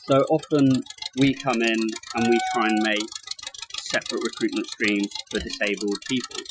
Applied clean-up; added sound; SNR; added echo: classical method Wiener filter.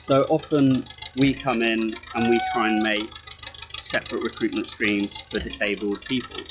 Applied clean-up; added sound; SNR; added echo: classical method log-MMSE.